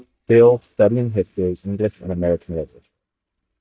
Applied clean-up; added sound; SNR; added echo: neural mask model DeepFilterNet 3.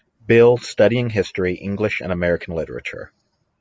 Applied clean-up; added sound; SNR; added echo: none; none; none; none.